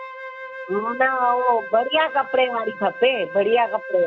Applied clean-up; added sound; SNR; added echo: none; Wind instrument, woodwind instrument; 13 dB; none.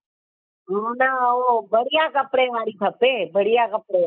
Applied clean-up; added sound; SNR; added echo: neural mask model Resemble Enhance denoiser.